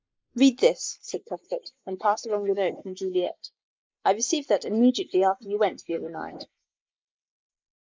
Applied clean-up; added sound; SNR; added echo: neural mask model Resemble Enhance denoiser.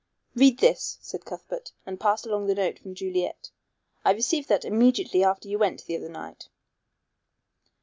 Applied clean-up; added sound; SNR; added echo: none; none; none; none.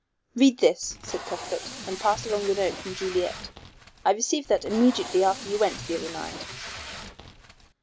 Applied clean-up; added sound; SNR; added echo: none; Packing tape, duct tape; 12 dB; none.